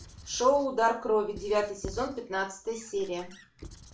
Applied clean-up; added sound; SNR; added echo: none; Squeak / Writing; 18 dB; reverberation time 0.3 s.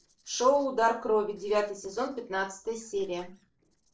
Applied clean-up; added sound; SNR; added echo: neural separator model SepFormer DNS4.